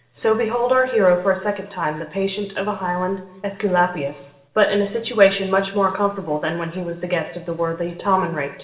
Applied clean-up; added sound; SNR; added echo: none; none; none; reverberation time 0.8 s.